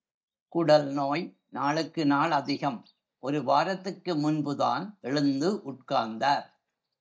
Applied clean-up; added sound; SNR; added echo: neural mask model DeepFilterNet 3.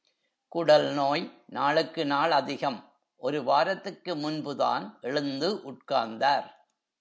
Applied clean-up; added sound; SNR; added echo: none; none; none; none.